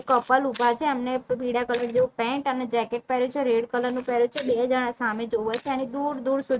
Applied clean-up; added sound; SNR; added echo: neural mask model RNNoise.